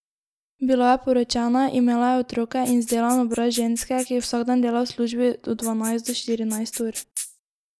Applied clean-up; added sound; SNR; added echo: neural mask model Resemble Enhance denoiser.